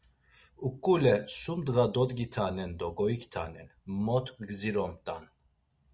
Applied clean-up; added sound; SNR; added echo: none; none; none; none.